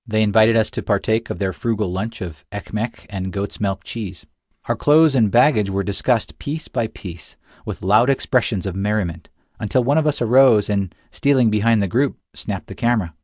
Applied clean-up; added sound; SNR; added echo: none; none; none; none.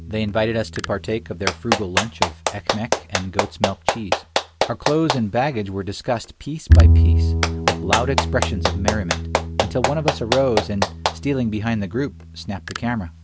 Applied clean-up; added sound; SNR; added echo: none; Clapping + Bowed string instrument; -3 dB; none.